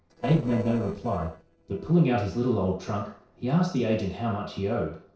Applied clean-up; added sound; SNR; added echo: neural separator model SepFormer DNS4.